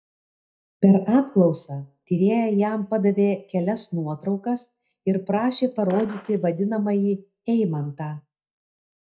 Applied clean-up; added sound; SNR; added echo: neural mask model DeepFilterNet 3.